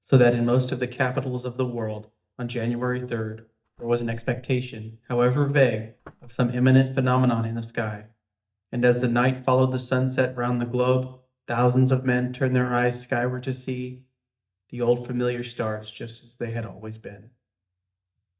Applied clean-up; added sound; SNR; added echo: neural mask model DeepFilterNet 3.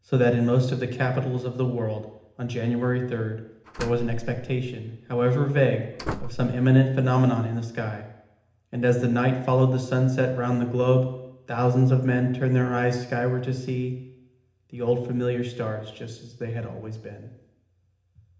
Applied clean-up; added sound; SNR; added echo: none; Slam; 11 dB; reverberation time 0.8 s.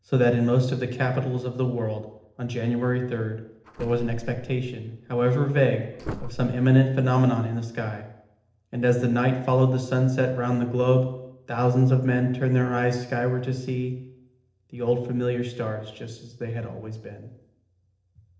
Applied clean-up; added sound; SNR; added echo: neural separator model SepFormer DNS4.